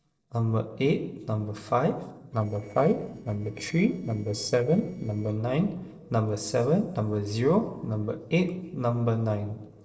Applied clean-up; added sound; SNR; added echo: neural separator model SepFormer DNS4.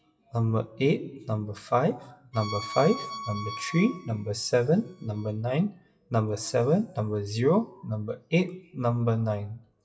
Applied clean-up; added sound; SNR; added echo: classical method WPE with log-MMSE.